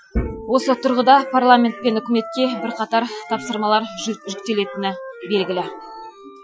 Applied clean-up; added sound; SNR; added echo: classical method Wiener filter.